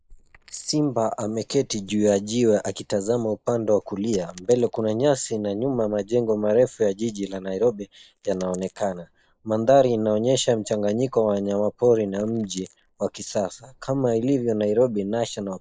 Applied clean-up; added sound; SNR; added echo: neural mask model Resemble Enhance denoiser.